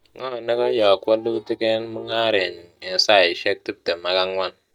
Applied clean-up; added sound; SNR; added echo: neural mask model DeepFilterNet 3.